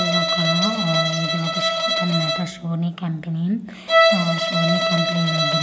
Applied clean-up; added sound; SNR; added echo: none; Bowed string instrument; -3 dB; none.